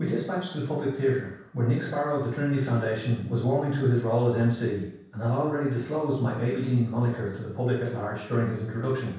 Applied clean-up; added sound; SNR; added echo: none; none; none; reverberation time 0.7 s.